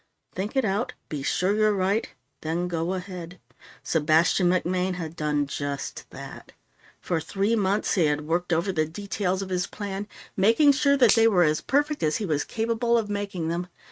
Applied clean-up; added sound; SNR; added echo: neural mask model RNNoise.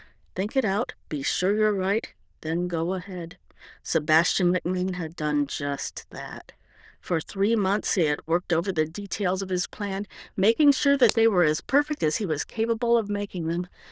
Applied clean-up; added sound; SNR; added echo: neural diffusion model UNIVERSE++.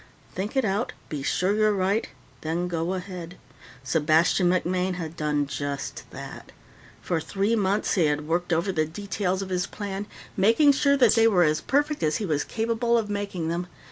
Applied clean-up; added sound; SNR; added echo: neural mask model Resemble Enhance denoiser.